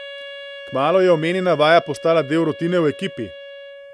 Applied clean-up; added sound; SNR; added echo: none; Wind instrument, woodwind instrument; 16 dB; none.